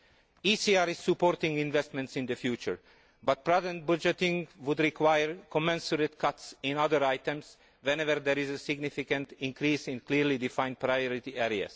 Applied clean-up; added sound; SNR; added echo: none; none; none; none.